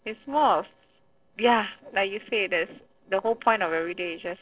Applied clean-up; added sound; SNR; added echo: neural separator model SepFormer DNS4.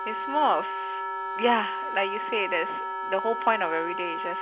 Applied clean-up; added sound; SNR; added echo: none; Wind instrument, woodwind instrument; 3 dB; none.